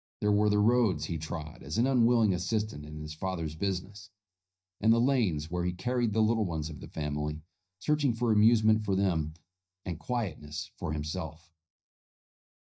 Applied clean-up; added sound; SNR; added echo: neural mask model DeepFilterNet 3.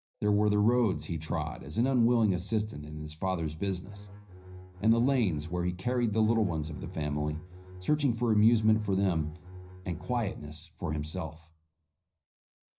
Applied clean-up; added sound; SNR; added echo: none; Bowed string instrument; 15 dB; reverberation time 0.4 s.